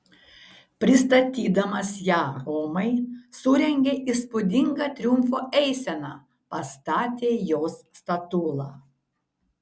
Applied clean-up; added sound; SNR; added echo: none; none; none; none.